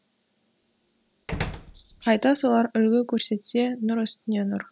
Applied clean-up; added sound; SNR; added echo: none; Slam; 13 dB; none.